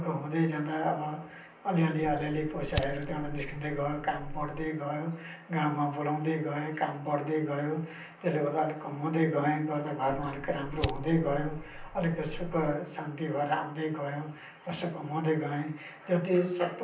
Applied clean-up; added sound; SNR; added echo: none; Fire; 7 dB; reverberation time 0.6 s.